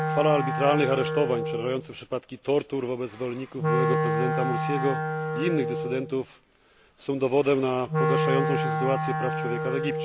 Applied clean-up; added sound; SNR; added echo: none; Wind instrument, woodwind instrument; 1 dB; none.